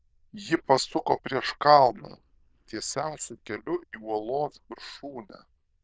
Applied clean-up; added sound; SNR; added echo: neural diffusion model UNIVERSE++.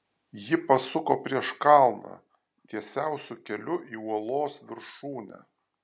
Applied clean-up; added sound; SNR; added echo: none; none; none; none.